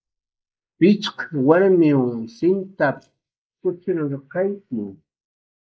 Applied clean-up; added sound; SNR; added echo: neural mask model Resemble Enhance denoiser.